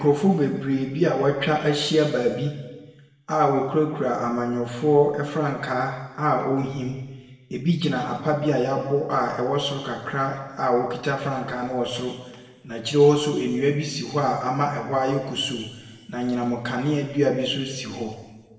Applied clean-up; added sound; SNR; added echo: none; none; none; reverberation time 1.2 s.